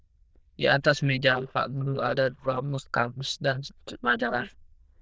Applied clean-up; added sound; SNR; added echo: neural diffusion model UNIVERSE++.